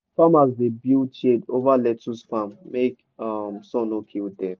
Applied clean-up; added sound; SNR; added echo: none; none; none; none.